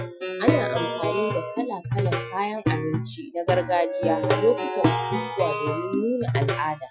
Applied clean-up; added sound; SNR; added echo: classical method Wiener filter.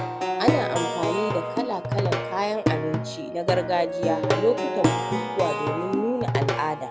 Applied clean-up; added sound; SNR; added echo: none; Plucked string instrument; -1 dB; none.